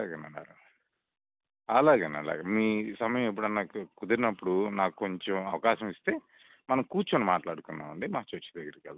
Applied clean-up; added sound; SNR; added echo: none; none; none; none.